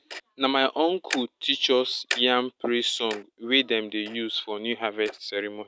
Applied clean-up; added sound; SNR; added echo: neural mask model RNNoise.